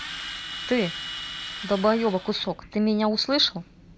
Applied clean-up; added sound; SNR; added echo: none; Drill; 11 dB; none.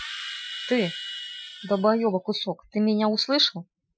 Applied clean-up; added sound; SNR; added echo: classical method Wiener filter.